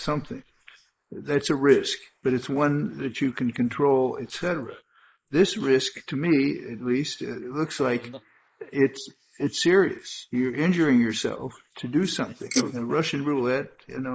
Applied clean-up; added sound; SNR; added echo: neural mask model Resemble Enhance denoiser.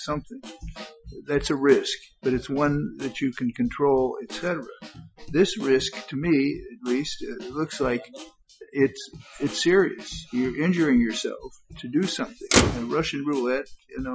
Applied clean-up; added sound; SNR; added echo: classical method Wiener filter.